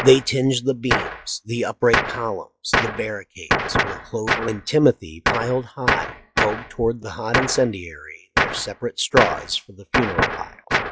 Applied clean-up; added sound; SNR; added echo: classical method log-MMSE.